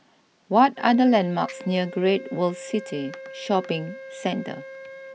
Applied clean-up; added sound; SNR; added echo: none; Wind instrument, woodwind instrument; 16 dB; none.